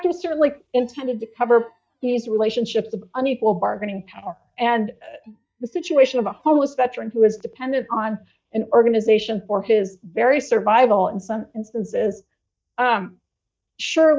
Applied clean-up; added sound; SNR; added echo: neural mask model DeepFilterNet 3.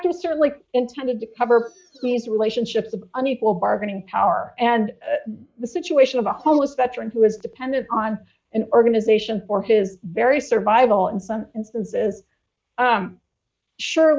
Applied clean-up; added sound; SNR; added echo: neural mask model Resemble Enhance denoiser.